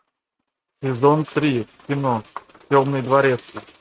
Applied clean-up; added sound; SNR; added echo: neural mask model RNNoise.